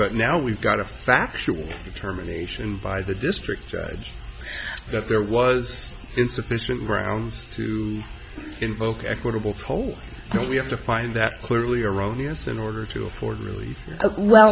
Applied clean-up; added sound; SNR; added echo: none; none; none; none.